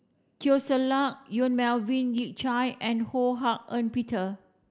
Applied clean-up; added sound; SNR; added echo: none; none; none; none.